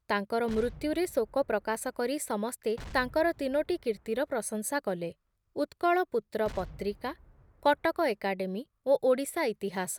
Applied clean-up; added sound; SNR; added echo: none; Explosion; 19 dB; none.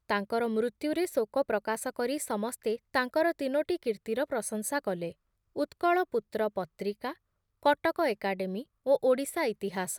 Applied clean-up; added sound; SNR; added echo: none; none; none; none.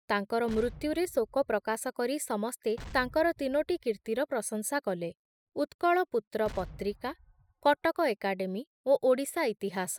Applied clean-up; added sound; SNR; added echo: classical method spectral subtraction.